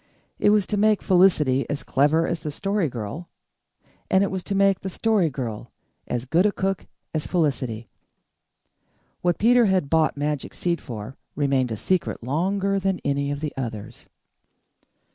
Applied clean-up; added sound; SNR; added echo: none; none; none; none.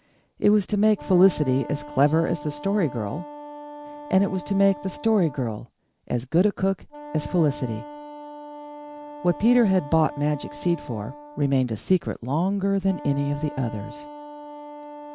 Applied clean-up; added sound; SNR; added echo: none; Wind instrument, woodwind instrument; 15 dB; none.